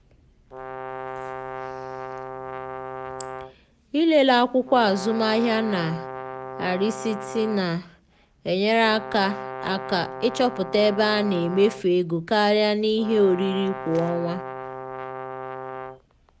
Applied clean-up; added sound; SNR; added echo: none; Brass instrument; 11 dB; none.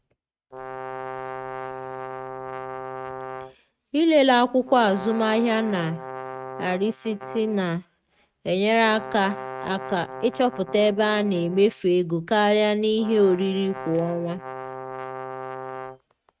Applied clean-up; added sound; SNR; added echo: neural mask model RNNoise.